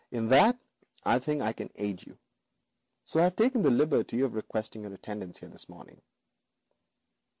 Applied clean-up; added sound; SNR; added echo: none; none; none; none.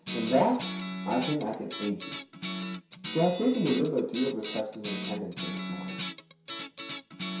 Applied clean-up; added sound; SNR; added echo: none; Guitar; 6 dB; reverberation time 0.6 s.